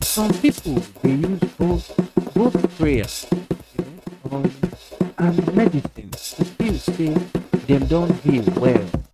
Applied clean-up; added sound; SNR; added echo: neural mask model RNNoise.